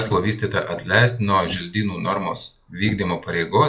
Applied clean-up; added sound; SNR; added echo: classical method log-MMSE.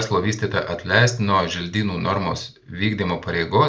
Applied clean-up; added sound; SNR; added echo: none; none; none; none.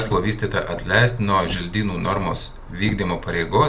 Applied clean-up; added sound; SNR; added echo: none; Car; 12 dB; none.